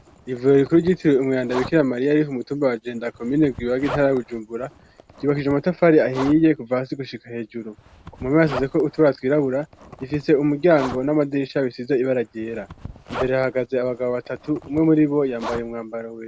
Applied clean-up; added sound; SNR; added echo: none; Zipper (clothing); 17 dB; none.